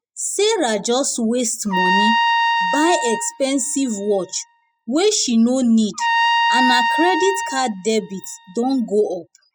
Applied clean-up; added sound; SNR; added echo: classical method spectral subtraction.